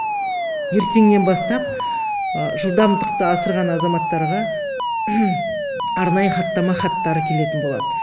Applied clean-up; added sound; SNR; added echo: none; Alarm; 2 dB; none.